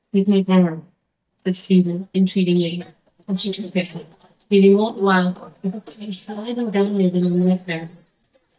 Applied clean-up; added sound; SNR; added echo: neural mask model DeepFilterNet 3.